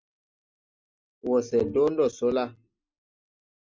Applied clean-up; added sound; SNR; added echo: neural mask model RNNoise.